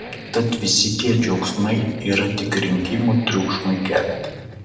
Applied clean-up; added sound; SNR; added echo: none; Accelerating, revving, vroom; 14 dB; reverberation time 1.0 s.